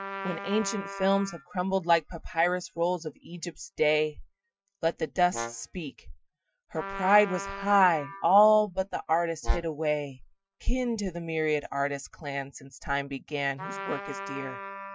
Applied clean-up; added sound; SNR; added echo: classical method Wiener filter.